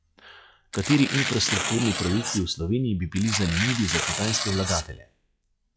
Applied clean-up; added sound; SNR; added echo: classical method log-MMSE.